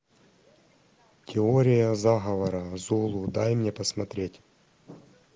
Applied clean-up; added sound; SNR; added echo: none; none; none; none.